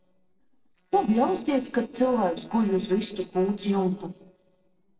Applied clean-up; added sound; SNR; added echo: neural separator model SepFormer DNS4.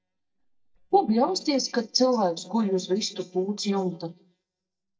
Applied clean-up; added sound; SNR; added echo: neural mask model DeepFilterNet 3.